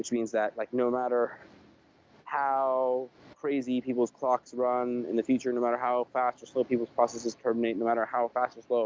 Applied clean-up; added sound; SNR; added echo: none; none; none; none.